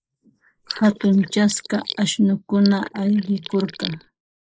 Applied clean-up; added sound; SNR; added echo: neural mask model Resemble Enhance denoiser.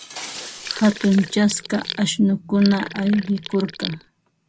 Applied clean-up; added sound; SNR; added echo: none; Sink (filling or washing) + Shatter; 13 dB; none.